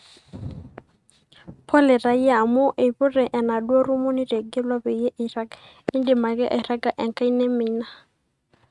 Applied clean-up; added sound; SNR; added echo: neural mask model RNNoise.